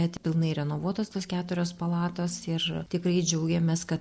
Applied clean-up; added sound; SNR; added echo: none; none; none; none.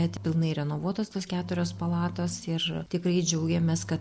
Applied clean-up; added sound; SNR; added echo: none; Engine; 15 dB; none.